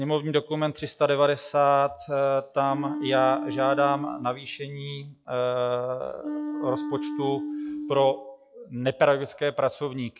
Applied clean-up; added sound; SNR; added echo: classical method log-MMSE.